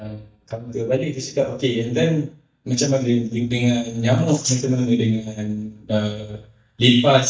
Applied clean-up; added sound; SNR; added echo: neural mask model DeepFilterNet 3.